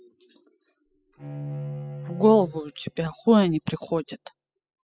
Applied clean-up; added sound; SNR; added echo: classical method spectral subtraction.